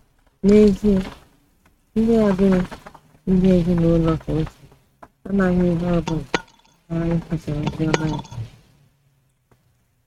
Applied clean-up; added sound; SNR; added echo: neural mask model RNNoise.